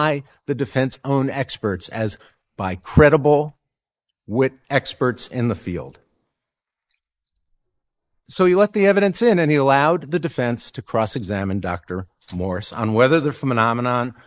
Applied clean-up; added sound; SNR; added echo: neural mask model Resemble Enhance denoiser.